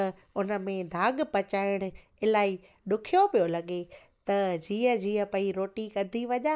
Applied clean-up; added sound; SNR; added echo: neural mask model Resemble Enhance denoiser.